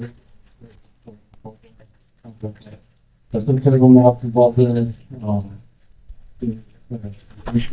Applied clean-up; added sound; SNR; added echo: neural mask model DeepFilterNet 3.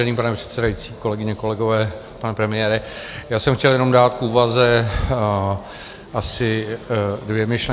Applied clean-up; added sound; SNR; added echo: none; none; none; none.